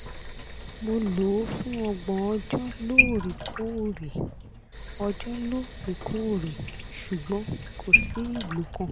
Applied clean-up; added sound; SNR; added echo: none; Sink (filling or washing) / Water tap, faucet; -3 dB; none.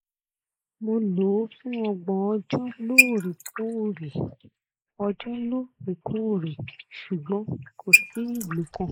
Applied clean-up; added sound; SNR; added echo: neural mask model Resemble Enhance denoiser.